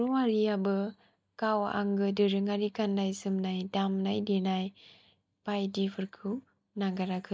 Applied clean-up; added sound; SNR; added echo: neural mask model DeepFilterNet 3.